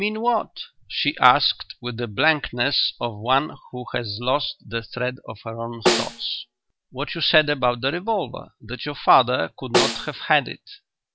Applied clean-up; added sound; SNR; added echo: none; Snare drum; 2 dB; none.